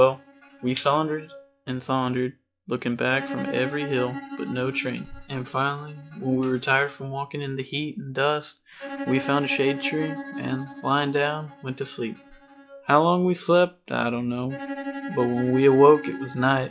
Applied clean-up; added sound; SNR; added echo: classical method log-MMSE.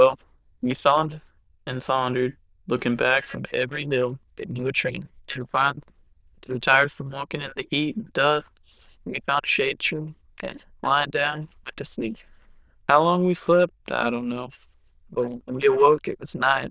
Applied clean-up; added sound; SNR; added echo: neural diffusion model UNIVERSE++.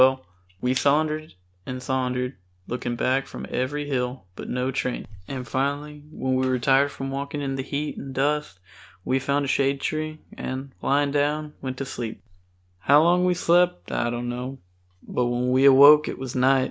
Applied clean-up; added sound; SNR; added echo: none; none; none; none.